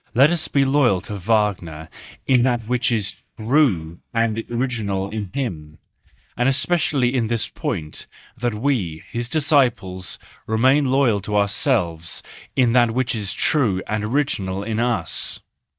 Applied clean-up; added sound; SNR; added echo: neural mask model DeepFilterNet 3.